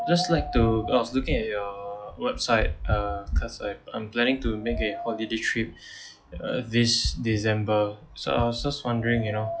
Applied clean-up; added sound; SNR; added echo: classical method log-MMSE.